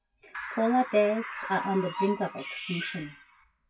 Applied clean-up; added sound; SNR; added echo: classical method WPE with log-MMSE.